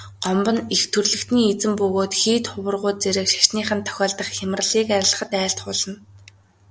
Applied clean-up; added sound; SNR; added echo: none; none; none; none.